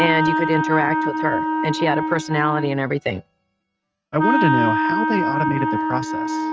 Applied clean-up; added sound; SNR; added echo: neural mask model RNNoise.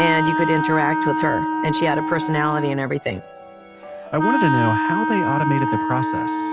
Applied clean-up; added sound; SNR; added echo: none; Wind instrument, woodwind instrument; -1 dB; none.